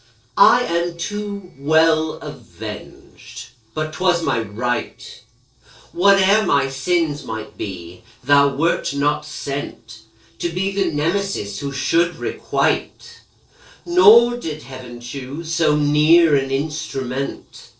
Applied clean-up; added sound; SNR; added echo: neural separator model SepFormer DNS4.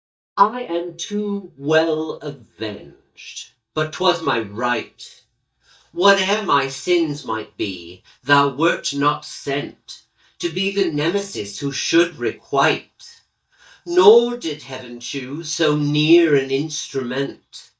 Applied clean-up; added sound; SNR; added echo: neural mask model DeepFilterNet 3.